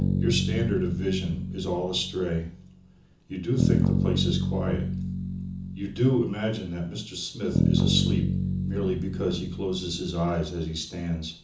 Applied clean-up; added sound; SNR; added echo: none; Bass guitar; -1 dB; reverberation time 0.6 s.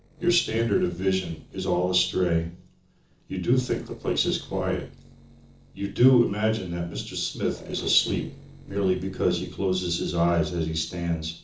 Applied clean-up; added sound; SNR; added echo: neural separator model SepFormer DNS4.